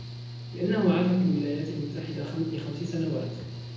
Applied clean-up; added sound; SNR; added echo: none; Mechanical fan / Engine; 10 dB; reverberation time 0.9 s.